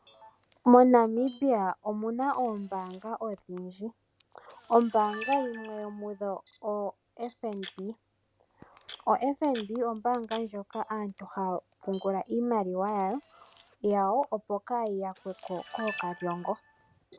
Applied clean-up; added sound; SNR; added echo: none; Camera; 20 dB; none.